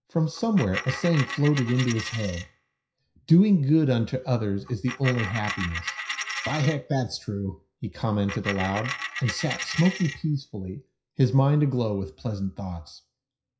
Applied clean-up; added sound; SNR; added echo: classical method WPE with log-MMSE.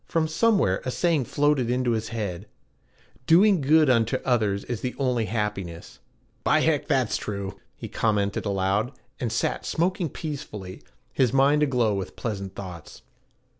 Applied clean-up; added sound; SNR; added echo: none; none; none; none.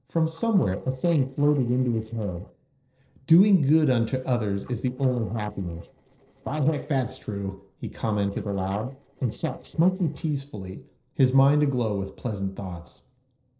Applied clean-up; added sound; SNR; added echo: neural separator model SepFormer DNS4.